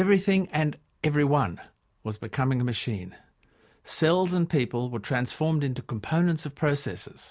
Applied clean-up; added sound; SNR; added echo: none; none; none; none.